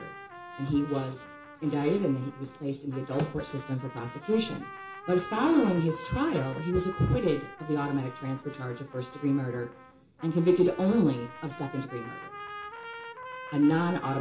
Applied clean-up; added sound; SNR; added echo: none; Trumpet; 15 dB; reverberation time 0.2 s.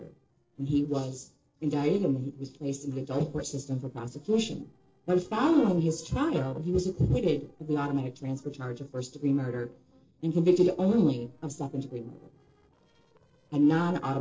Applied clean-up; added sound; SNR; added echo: neural separator model SepFormer DNS4.